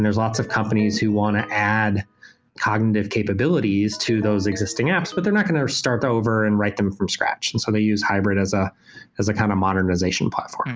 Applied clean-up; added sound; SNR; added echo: none; Ringtone; 19 dB; none.